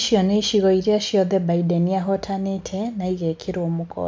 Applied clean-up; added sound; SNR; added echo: none; none; none; none.